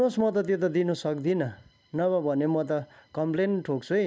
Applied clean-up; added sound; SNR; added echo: none; none; none; none.